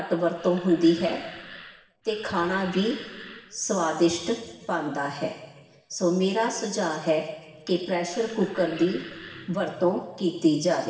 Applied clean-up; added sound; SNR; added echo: none; Animal; 18 dB; reverberation time 1.3 s.